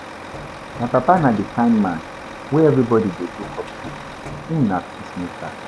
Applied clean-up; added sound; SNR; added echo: none; Truck + Knock; 12 dB; none.